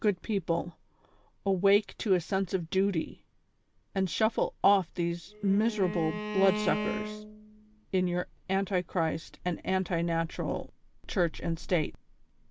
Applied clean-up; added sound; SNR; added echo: none; Bowed string instrument; 6 dB; none.